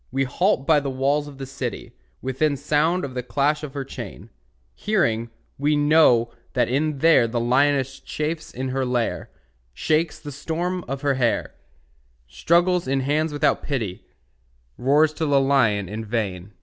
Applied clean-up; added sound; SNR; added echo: none; none; none; none.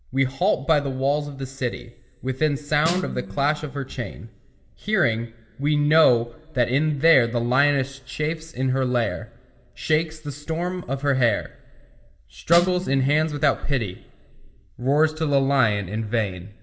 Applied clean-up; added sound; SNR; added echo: none; Snare drum; 12 dB; reverberation time 1.0 s.